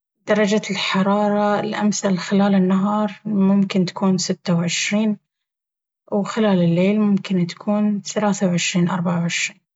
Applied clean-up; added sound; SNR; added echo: none; none; none; none.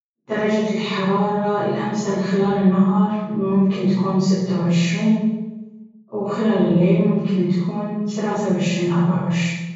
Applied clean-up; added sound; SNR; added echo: none; none; none; reverberation time 1.3 s.